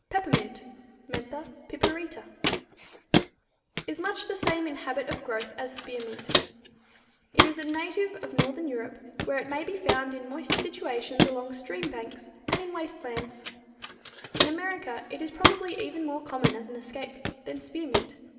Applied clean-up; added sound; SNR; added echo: none; Walk, footsteps; -3 dB; reverberation time 2.5 s.